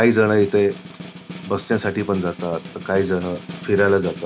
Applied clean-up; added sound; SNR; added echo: none; Snare drum; 15 dB; none.